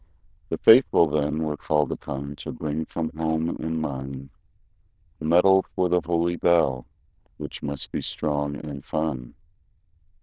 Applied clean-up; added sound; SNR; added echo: neural diffusion model UNIVERSE++.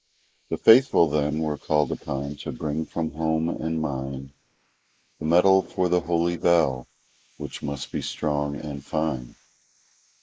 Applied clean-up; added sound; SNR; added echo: neural mask model Resemble Enhance denoiser.